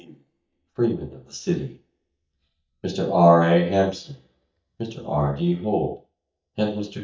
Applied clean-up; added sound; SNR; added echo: neural mask model DeepFilterNet 3.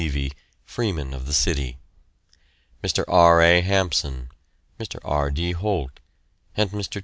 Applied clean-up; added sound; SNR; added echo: none; none; none; none.